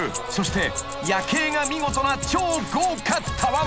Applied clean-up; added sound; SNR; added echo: none; Keys jangling; 11 dB; none.